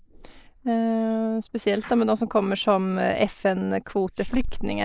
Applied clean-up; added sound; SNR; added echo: neural mask model Resemble Enhance denoiser.